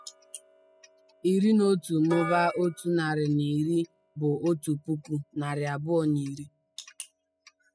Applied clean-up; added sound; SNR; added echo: classical method spectral subtraction.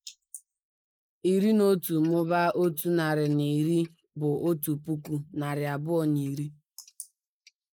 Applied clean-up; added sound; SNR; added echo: neural mask model Resemble Enhance denoiser.